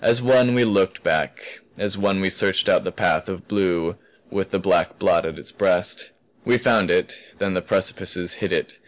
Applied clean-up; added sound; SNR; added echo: none; none; none; none.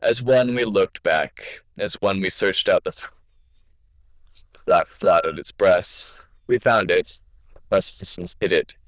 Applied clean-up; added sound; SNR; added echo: neural diffusion model UNIVERSE++.